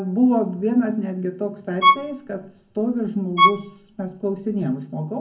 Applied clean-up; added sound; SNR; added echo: none; Bowed string instrument; -1 dB; reverberation time 0.3 s.